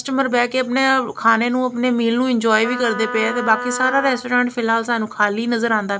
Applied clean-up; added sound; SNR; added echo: none; Wind instrument, woodwind instrument; 9 dB; none.